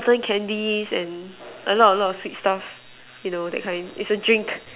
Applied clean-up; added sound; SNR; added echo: none; none; none; none.